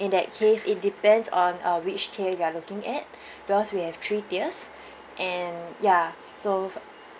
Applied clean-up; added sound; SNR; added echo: none; none; none; none.